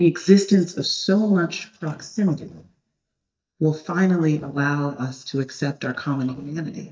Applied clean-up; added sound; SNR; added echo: neural mask model DeepFilterNet 3.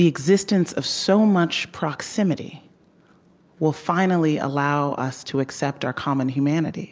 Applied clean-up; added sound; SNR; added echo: none; none; none; none.